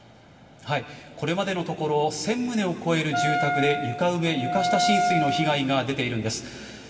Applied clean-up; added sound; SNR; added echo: none; Wind instrument, woodwind instrument; 0 dB; reverberation time 1.9 s.